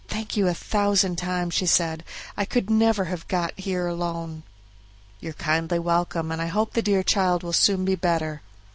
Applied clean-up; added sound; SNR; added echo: none; none; none; none.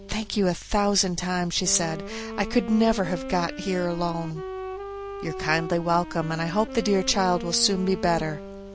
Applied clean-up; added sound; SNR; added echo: none; Wind instrument, woodwind instrument; 11 dB; none.